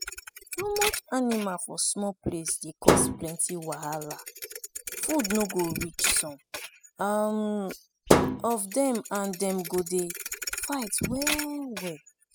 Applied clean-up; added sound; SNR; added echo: classical method spectral subtraction.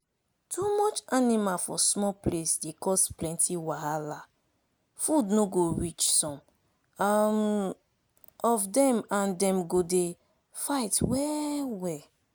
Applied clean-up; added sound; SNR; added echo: none; none; none; none.